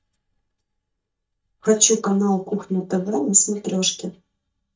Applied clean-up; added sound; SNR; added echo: neural mask model DeepFilterNet 3.